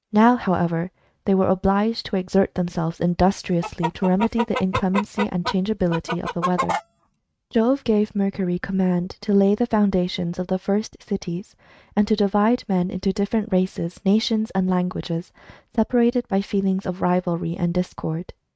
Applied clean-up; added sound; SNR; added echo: neural mask model RNNoise.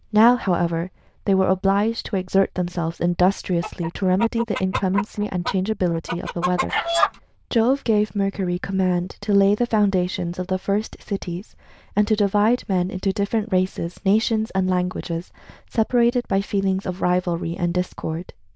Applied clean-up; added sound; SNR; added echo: neural diffusion model UNIVERSE++.